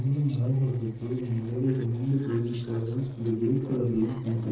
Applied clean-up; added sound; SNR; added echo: neural separator model SepFormer DNS4.